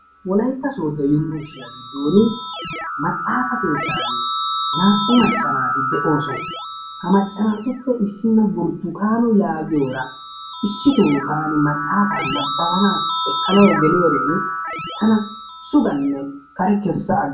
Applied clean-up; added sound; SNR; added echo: none; Keyboard (musical); 6 dB; reverberation time 0.3 s.